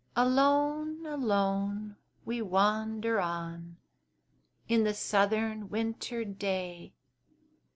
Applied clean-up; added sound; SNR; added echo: none; none; none; none.